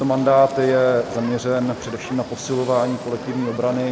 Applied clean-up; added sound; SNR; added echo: none; Fire; 14 dB; none.